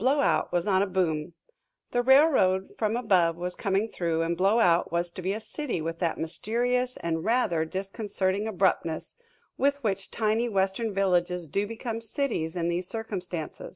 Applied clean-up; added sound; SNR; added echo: none; none; none; none.